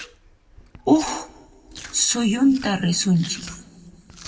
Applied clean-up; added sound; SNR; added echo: none; Chewing, mastication; 19 dB; reverberation time 1.4 s.